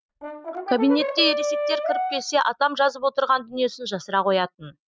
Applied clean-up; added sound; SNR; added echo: neural mask model RNNoise.